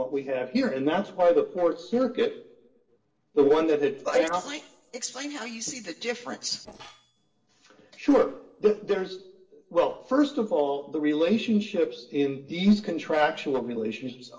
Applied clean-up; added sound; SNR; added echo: neural separator model SepFormer DNS4.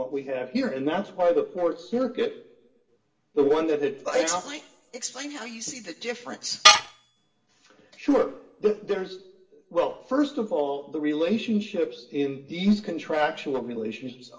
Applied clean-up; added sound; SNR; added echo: none; Tools; -1 dB; reverberation time 0.7 s.